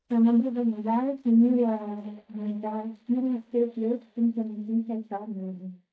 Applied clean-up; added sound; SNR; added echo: neural mask model DeepFilterNet 3.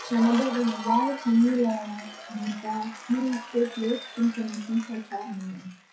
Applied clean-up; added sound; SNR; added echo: classical method WPE with log-MMSE.